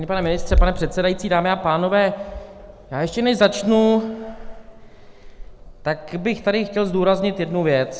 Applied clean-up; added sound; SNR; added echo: none; Wind; 15 dB; none.